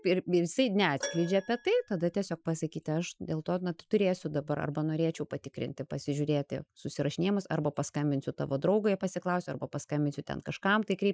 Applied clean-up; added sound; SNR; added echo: classical method Wiener filter.